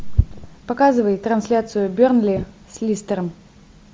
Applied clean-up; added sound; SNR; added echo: none; none; none; none.